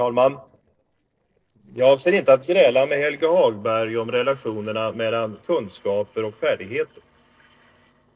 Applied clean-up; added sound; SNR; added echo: neural separator model SepFormer DNS4.